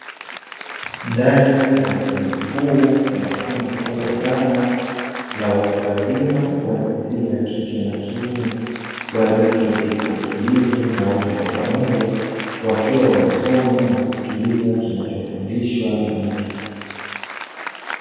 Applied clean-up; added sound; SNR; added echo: none; Applause; 12 dB; reverberation time 2.1 s.